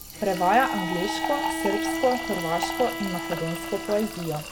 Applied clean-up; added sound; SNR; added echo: none; Bowed string instrument + Fill (with liquid); 4 dB; none.